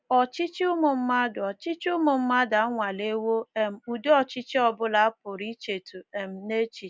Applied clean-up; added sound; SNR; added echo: none; none; none; none.